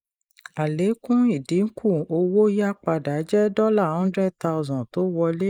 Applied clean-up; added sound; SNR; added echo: neural mask model Resemble Enhance denoiser.